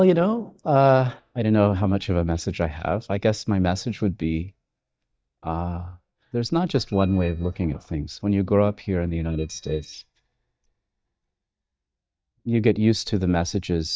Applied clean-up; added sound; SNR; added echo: neural mask model DeepFilterNet 3.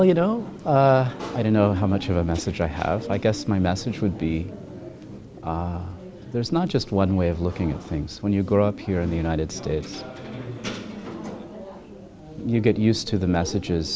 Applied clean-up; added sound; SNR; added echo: none; none; none; none.